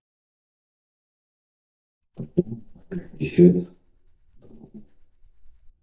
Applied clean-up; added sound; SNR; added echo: neural mask model DeepFilterNet 3.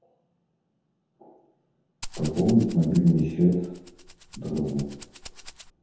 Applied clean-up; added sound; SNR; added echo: none; Rattle (instrument); 16 dB; reverberation time 0.9 s.